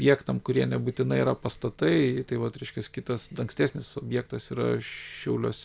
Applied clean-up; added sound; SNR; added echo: none; none; none; none.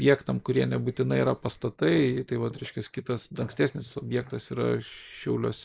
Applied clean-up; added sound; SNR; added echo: neural mask model Resemble Enhance denoiser.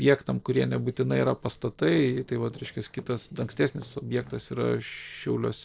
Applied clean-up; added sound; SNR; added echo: neural separator model SepFormer DNS4.